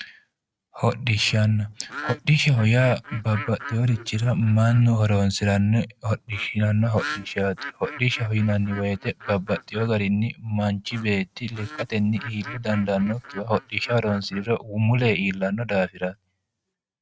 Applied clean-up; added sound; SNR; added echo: neural mask model RNNoise.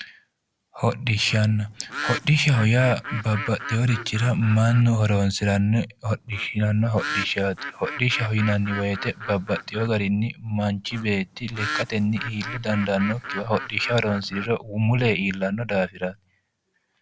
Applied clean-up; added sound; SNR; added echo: none; Bird; 11 dB; none.